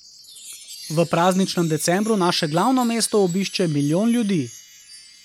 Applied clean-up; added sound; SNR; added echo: none; Chime; 18 dB; none.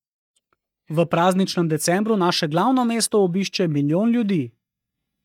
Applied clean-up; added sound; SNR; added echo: neural mask model DeepFilterNet 3.